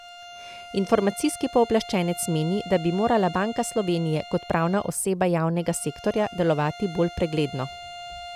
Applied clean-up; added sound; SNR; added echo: none; Bowed string instrument; 16 dB; none.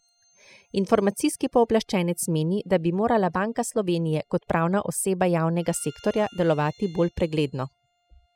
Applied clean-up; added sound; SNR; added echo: classical method spectral subtraction.